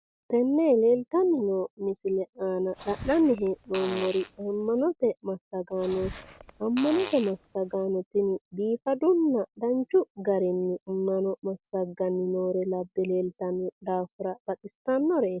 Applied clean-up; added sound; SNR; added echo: none; Fart; 14 dB; none.